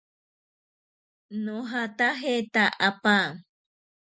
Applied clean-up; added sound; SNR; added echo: none; none; none; none.